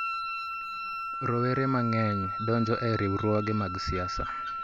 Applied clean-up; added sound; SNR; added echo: none; Wind instrument, woodwind instrument; 4 dB; none.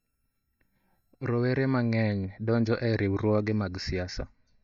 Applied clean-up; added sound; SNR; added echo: neural mask model DeepFilterNet 3.